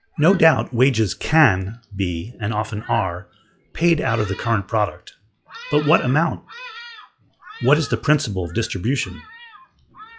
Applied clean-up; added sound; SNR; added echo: classical method log-MMSE.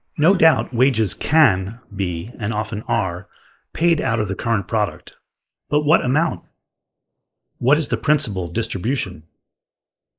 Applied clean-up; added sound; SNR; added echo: neural mask model Resemble Enhance denoiser.